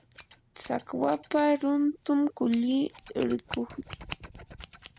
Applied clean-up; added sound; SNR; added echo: none; Scissors; 18 dB; none.